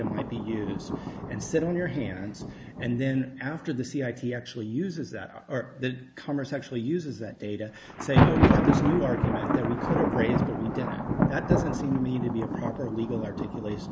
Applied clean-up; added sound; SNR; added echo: none; Thunder; -2 dB; none.